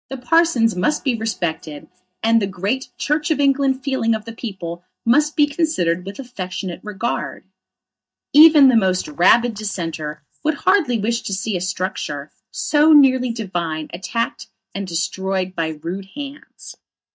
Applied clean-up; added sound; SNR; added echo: neural mask model DeepFilterNet 3.